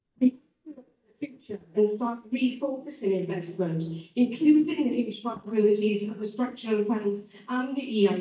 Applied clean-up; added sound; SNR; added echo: neural mask model DeepFilterNet 3.